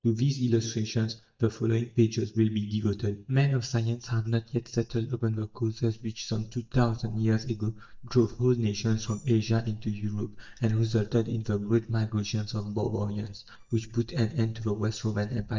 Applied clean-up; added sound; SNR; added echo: neural mask model DeepFilterNet 3.